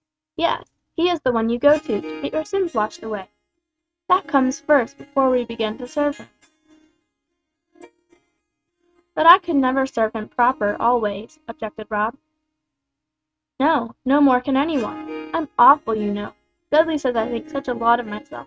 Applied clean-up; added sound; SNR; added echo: neural mask model RNNoise.